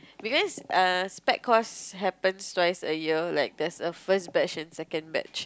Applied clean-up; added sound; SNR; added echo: none; none; none; none.